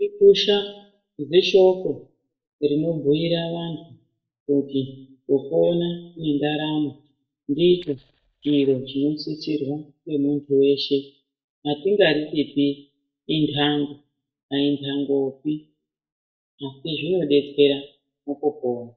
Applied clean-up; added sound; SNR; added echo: neural mask model DeepFilterNet 3.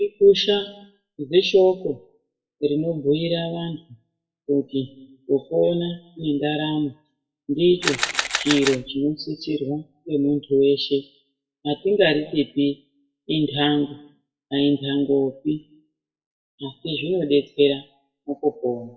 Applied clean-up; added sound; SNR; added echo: classical method WPE with log-MMSE.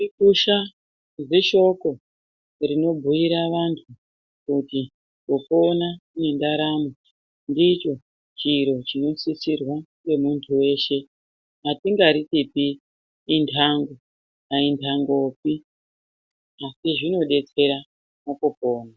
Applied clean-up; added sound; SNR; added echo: none; none; none; none.